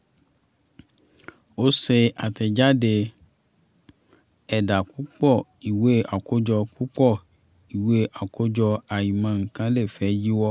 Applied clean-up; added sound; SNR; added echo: none; none; none; none.